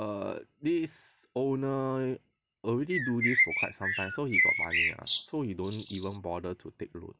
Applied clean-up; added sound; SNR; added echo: none; Bird; -3 dB; none.